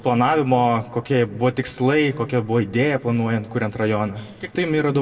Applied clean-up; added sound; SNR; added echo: neural separator model SepFormer DNS4.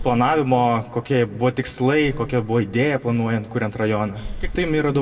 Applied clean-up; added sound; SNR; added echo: none; Breathing; 15 dB; reverberation time 1.6 s.